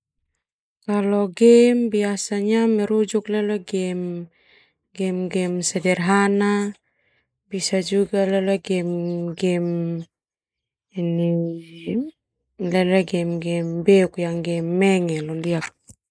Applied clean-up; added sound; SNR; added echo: neural mask model Resemble Enhance denoiser.